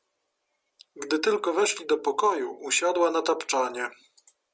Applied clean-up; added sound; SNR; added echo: none; none; none; none.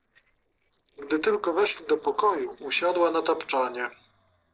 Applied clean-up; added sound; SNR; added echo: neural separator model SepFormer DNS4.